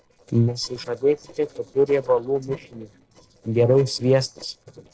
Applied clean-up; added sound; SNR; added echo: neural separator model SepFormer DNS4.